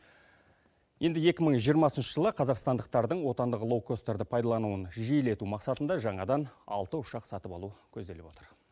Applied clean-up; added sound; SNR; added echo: none; none; none; none.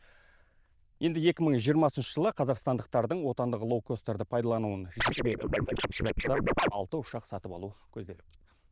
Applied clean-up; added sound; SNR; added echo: neural diffusion model UNIVERSE++.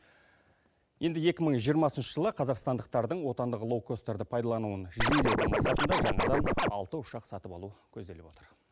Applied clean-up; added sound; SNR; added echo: none; Scratching (performance technique); -5 dB; none.